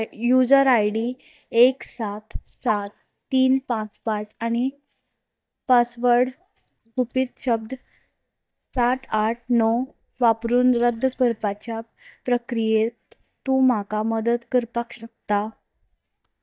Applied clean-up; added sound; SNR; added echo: neural mask model DeepFilterNet 3.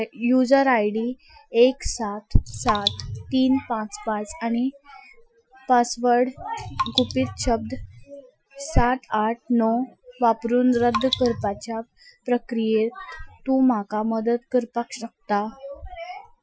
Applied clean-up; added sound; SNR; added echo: classical method Wiener filter.